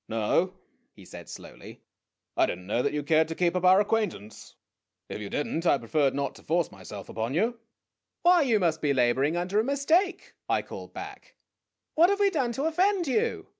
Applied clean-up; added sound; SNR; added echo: none; none; none; none.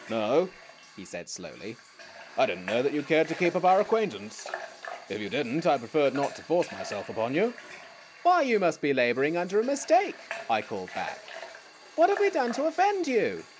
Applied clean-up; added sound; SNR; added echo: none; Water tap, faucet / Water; 16 dB; none.